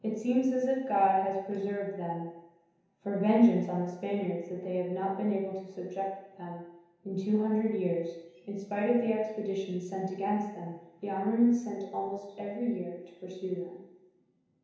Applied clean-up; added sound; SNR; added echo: none; none; none; reverberation time 0.9 s.